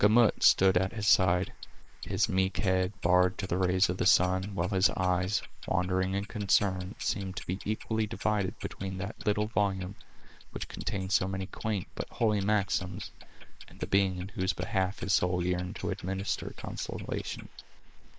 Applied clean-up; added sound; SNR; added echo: neural mask model Resemble Enhance denoiser.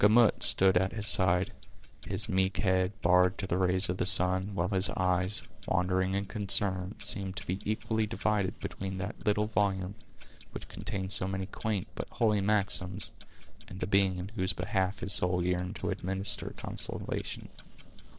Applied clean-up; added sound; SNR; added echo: neural separator model SepFormer DNS4.